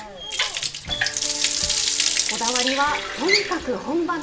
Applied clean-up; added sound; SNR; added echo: none; Water tap, faucet; -3 dB; reverberation time 1.1 s.